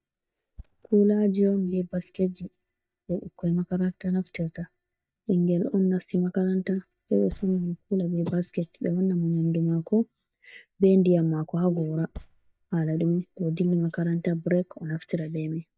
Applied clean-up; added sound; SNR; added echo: neural mask model DeepFilterNet 3.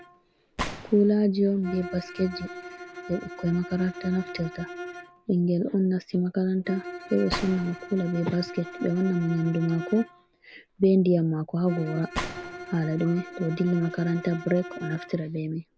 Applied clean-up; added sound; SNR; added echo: none; Gunshot, gunfire + Bowed string instrument; 12 dB; none.